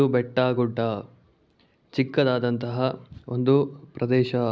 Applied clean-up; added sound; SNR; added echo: none; none; none; none.